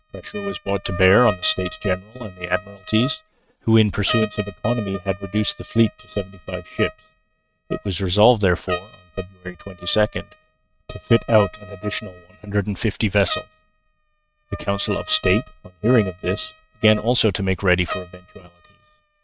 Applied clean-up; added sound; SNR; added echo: neural mask model RNNoise.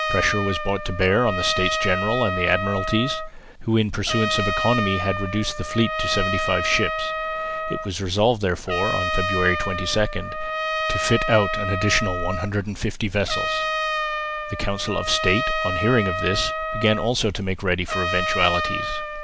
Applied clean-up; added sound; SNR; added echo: none; Trumpet; 3 dB; none.